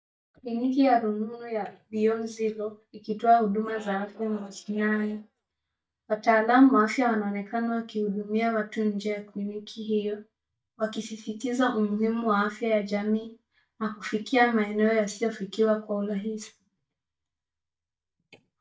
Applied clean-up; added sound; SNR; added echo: neural mask model DeepFilterNet 3.